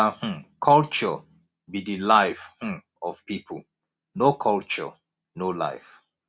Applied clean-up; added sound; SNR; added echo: none; none; none; none.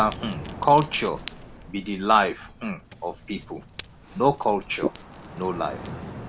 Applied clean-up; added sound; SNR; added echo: none; Ocean; 12 dB; none.